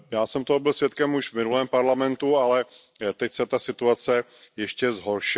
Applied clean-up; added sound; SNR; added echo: none; none; none; none.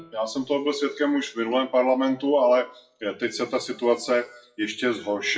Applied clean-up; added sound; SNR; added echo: classical method WPE with log-MMSE.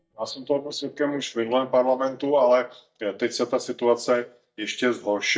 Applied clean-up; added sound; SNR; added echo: neural mask model DeepFilterNet 3.